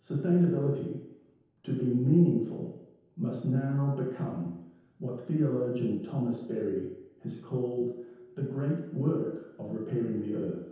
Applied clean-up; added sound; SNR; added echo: none; none; none; reverberation time 0.9 s.